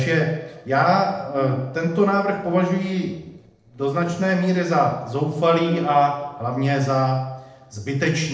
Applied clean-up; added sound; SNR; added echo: neural separator model SepFormer DNS4.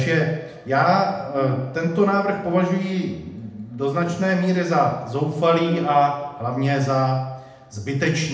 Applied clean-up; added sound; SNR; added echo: none; Plucked string instrument; 19 dB; reverberation time 0.8 s.